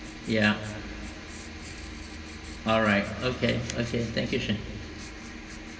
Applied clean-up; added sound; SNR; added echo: none; Writing; 19 dB; reverberation time 2.1 s.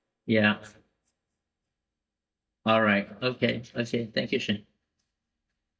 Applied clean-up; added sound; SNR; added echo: neural mask model DeepFilterNet 3.